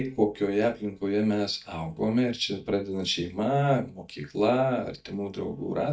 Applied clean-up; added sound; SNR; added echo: neural mask model DeepFilterNet 3.